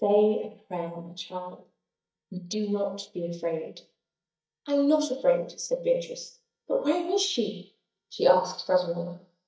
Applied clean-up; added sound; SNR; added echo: neural mask model DeepFilterNet 3.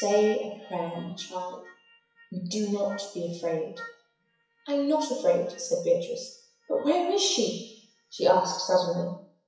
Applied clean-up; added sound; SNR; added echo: classical method WPE with log-MMSE.